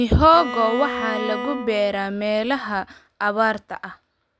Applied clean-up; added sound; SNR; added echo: none; Bowed string instrument; 9 dB; none.